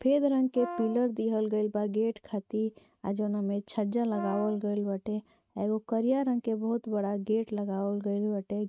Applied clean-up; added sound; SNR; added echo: neural mask model RNNoise.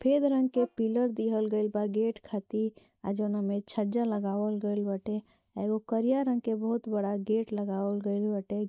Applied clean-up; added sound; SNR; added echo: neural mask model DeepFilterNet 3.